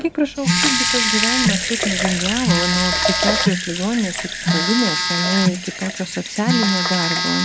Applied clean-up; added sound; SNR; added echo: none; Sink (filling or washing) / Water tap, faucet / Liquid + Telephone; -2 dB; none.